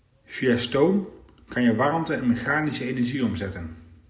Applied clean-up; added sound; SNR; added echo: none; none; none; none.